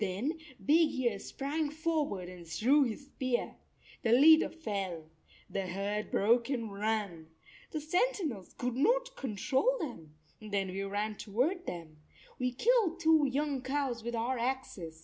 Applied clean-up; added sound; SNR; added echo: none; none; none; none.